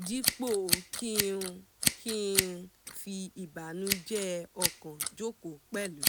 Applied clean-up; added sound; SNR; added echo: none; Scissors; -1 dB; none.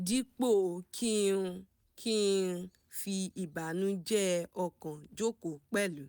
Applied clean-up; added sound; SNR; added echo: none; none; none; none.